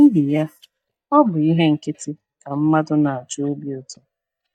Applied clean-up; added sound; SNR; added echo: neural mask model DeepFilterNet 3.